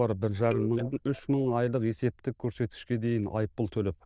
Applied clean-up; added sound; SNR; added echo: neural diffusion model UNIVERSE++.